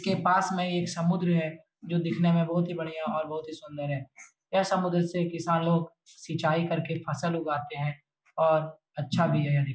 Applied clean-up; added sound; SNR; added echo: none; none; none; none.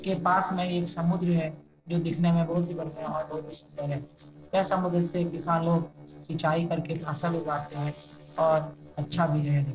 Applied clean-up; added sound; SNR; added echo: neural separator model SepFormer DNS4.